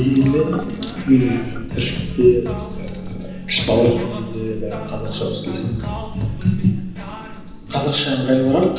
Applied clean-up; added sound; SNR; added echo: none; Drip / Sink (filling or washing) / Water tap, faucet; 13 dB; reverberation time 0.9 s.